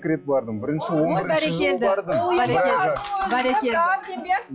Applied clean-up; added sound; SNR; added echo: classical method log-MMSE.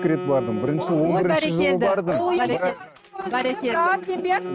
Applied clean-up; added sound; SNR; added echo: neural mask model RNNoise.